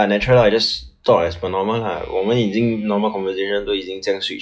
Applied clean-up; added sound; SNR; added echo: classical method log-MMSE.